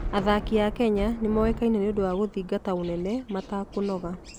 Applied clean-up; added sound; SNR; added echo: none; Thunder / Rain; 10 dB; none.